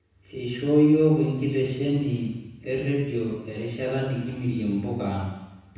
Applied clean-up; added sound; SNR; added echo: none; none; none; reverberation time 1.1 s.